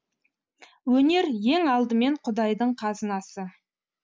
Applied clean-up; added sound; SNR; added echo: none; none; none; none.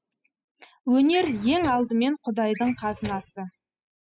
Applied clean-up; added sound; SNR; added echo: classical method spectral subtraction.